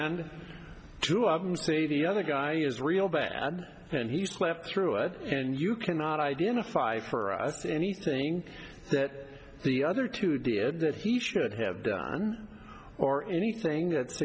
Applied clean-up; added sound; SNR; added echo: none; none; none; none.